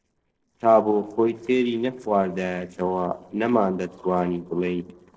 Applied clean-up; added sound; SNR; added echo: neural separator model SepFormer DNS4.